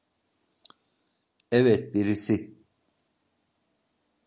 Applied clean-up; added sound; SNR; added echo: none; none; none; none.